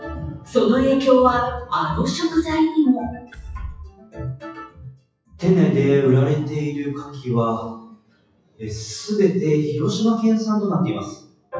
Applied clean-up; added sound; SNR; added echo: classical method WPE with log-MMSE.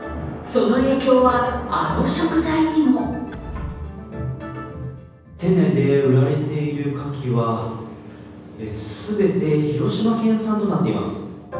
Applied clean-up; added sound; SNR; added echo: none; Door / Wood; 18 dB; reverberation time 1.1 s.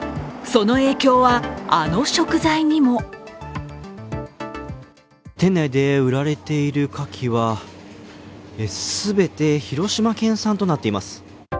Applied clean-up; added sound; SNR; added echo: none; none; none; none.